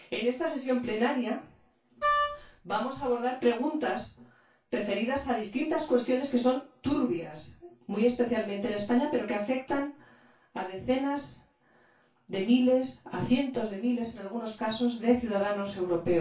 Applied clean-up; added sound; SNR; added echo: none; Wind instrument, woodwind instrument; 0 dB; reverberation time 0.2 s.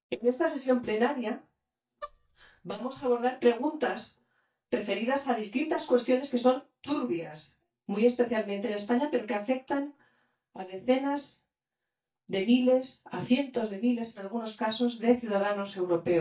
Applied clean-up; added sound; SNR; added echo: neural mask model DeepFilterNet 3.